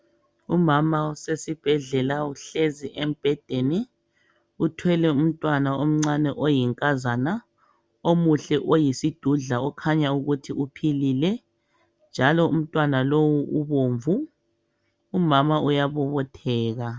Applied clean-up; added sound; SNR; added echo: none; none; none; none.